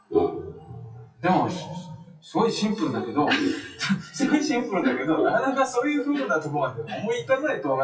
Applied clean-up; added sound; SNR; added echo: classical method WPE with log-MMSE.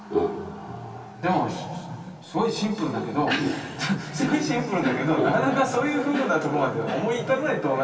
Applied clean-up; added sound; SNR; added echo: none; Bowed string instrument; 17 dB; reverberation time 2.5 s.